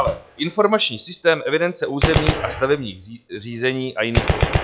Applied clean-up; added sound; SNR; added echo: classical method log-MMSE.